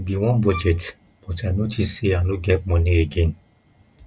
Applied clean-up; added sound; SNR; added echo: none; Bowed string instrument; 16 dB; none.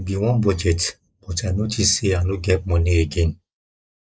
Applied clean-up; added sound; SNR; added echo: neural mask model Resemble Enhance denoiser.